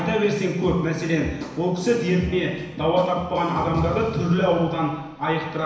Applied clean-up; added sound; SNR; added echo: none; none; none; reverberation time 1.0 s.